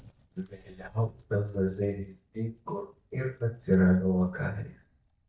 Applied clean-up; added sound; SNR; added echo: neural mask model DeepFilterNet 3.